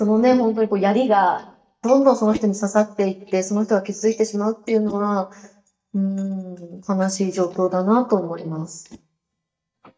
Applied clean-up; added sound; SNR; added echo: neural mask model DeepFilterNet 3.